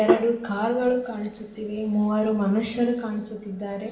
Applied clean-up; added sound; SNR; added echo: none; Hands; 8 dB; reverberation time 0.8 s.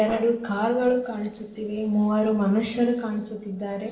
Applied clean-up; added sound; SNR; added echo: neural separator model SepFormer DNS4.